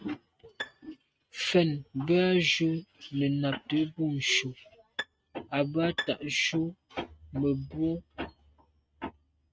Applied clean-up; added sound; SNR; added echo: neural mask model RNNoise.